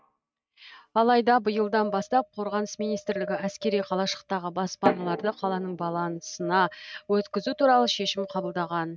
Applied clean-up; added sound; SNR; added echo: neural mask model RNNoise.